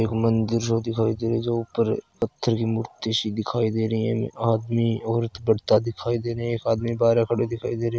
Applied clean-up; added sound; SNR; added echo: none; none; none; none.